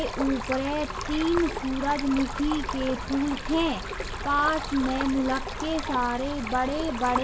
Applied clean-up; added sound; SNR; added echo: none; Stream; 6 dB; none.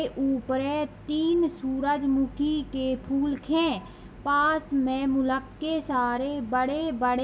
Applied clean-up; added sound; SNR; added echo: none; none; none; none.